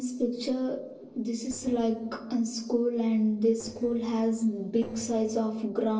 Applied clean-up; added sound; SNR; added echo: neural separator model SepFormer DNS4.